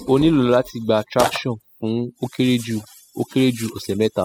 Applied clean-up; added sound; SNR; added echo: classical method spectral subtraction.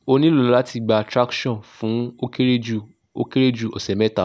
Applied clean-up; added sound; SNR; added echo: none; none; none; none.